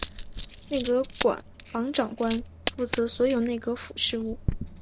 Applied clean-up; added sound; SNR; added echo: none; Coin (dropping); 2 dB; none.